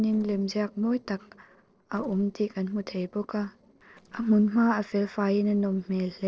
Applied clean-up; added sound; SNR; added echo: neural separator model SepFormer DNS4.